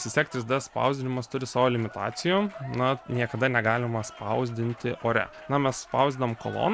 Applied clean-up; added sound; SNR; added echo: none; Applause / Cheering; 19 dB; none.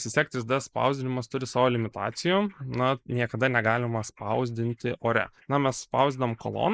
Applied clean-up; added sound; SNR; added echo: neural mask model Resemble Enhance denoiser.